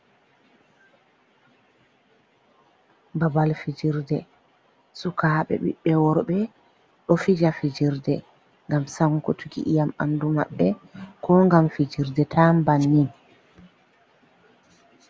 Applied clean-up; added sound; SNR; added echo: none; none; none; none.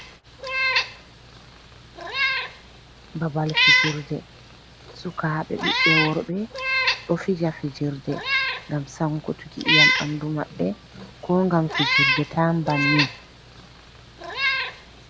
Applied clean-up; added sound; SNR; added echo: none; Meow; -2 dB; none.